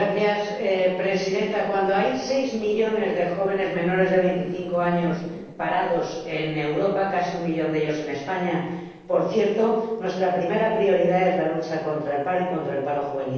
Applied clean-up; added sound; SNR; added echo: neural separator model SepFormer DNS4.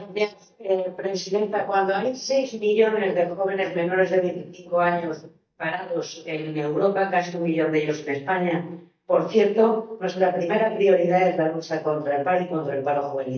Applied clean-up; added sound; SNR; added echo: neural mask model DeepFilterNet 3.